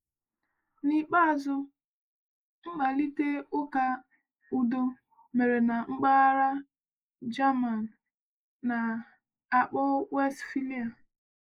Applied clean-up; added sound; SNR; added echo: neural mask model Resemble Enhance denoiser.